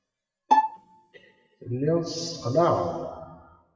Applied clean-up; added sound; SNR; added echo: classical method WPE with log-MMSE.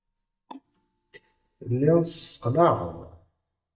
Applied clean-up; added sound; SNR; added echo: neural mask model DeepFilterNet 3.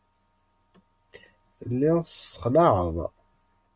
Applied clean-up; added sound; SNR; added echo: none; none; none; none.